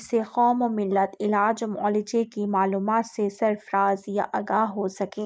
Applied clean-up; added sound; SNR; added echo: neural mask model Resemble Enhance denoiser.